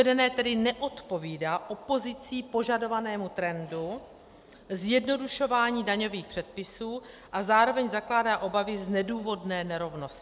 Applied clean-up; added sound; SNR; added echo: none; none; none; none.